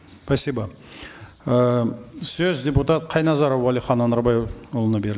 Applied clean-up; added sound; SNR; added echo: none; none; none; none.